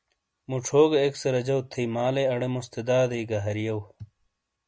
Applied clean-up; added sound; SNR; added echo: none; none; none; none.